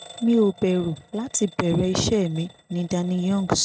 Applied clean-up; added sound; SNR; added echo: neural mask model RNNoise.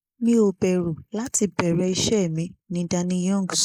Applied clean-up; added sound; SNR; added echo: neural mask model Resemble Enhance denoiser.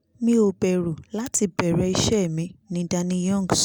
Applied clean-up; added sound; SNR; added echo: none; none; none; none.